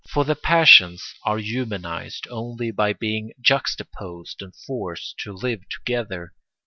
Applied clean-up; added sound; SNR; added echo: none; none; none; none.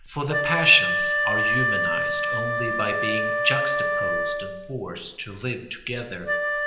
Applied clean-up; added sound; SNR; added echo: none; Wind instrument, woodwind instrument; -2 dB; reverberation time 0.9 s.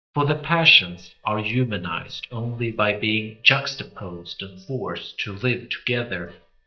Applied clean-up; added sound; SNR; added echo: neural mask model DeepFilterNet 3.